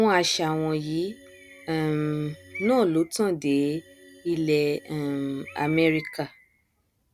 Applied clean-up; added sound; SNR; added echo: none; Organ + Bird; 19 dB; none.